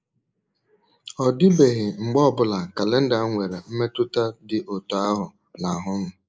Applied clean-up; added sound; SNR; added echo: neural mask model Resemble Enhance denoiser.